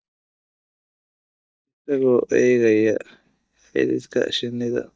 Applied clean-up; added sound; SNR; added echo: neural mask model DeepFilterNet 3.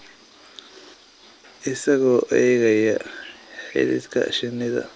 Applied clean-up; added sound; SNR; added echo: none; none; none; none.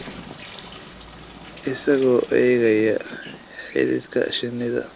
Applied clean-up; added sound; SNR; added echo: none; Rain + Drip / Sink (filling or washing); 18 dB; none.